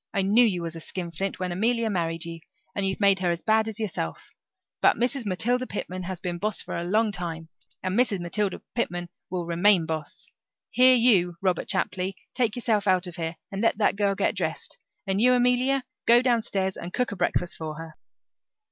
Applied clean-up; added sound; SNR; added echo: none; none; none; none.